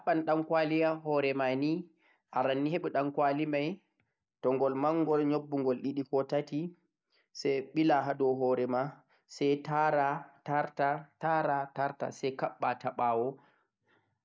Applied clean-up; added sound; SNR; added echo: none; none; none; none.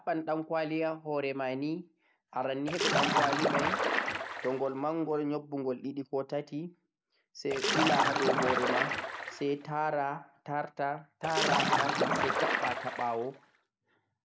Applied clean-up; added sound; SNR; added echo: none; Splash, splatter; -3 dB; none.